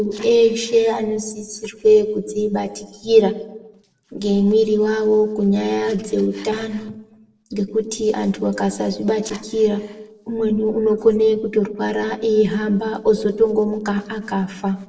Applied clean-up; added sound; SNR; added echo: neural separator model SepFormer DNS4.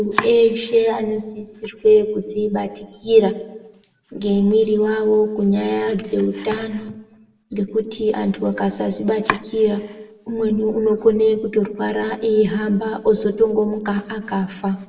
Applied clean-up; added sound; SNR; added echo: none; Domestic sounds, home sounds; 17 dB; reverberation time 0.7 s.